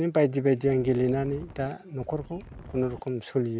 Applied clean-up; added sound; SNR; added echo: none; Wind; 17 dB; none.